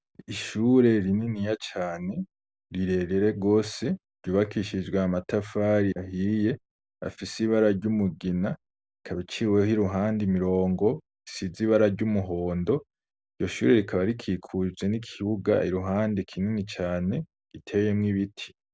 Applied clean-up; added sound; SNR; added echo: none; none; none; none.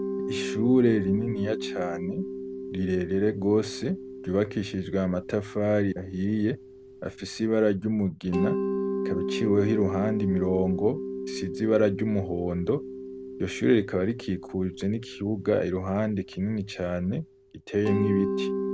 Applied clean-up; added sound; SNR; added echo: none; Mallet percussion; 7 dB; none.